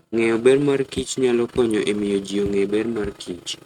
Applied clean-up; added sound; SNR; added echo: neural mask model RNNoise.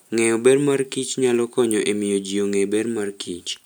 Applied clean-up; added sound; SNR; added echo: none; none; none; none.